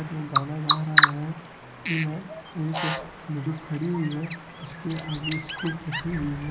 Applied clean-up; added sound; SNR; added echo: none; Bird vocalization, bird call, bird song; -1 dB; none.